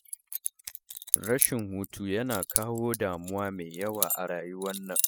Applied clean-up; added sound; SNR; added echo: classical method spectral subtraction.